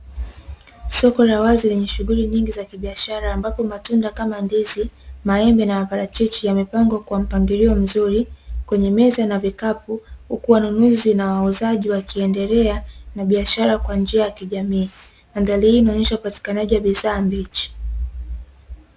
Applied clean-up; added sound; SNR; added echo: none; none; none; none.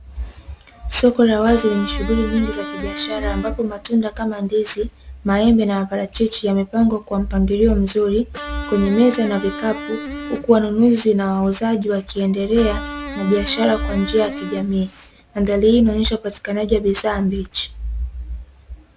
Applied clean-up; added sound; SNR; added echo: none; Electric guitar; 12 dB; none.